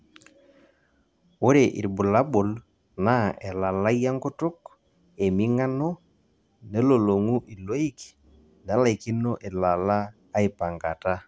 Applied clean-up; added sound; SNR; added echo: none; none; none; none.